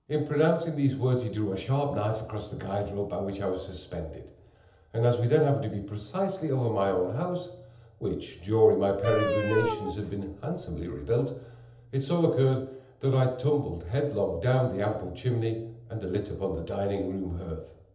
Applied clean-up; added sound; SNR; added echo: none; Wind instrument, woodwind instrument; 4 dB; reverberation time 0.8 s.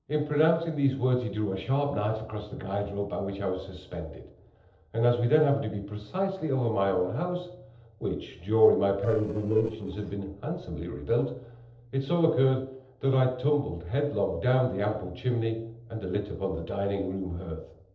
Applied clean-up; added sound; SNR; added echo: neural separator model SepFormer DNS4.